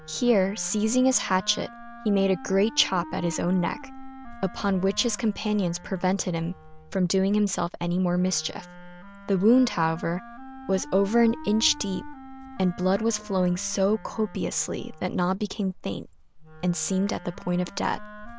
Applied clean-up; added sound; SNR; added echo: none; Walk, footsteps + Wind instrument, woodwind instrument; 16 dB; none.